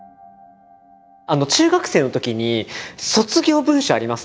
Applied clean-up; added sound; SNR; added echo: none; none; none; none.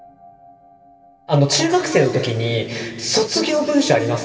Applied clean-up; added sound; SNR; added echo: none; none; none; reverberation time 2.7 s.